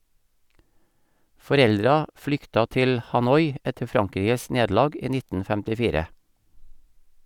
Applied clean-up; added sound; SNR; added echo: none; none; none; none.